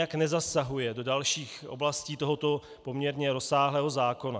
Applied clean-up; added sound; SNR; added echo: none; none; none; none.